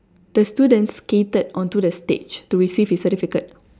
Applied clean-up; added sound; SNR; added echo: none; none; none; none.